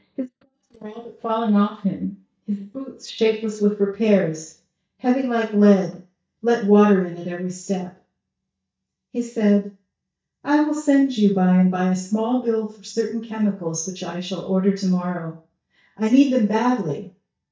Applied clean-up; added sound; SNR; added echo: neural mask model DeepFilterNet 3.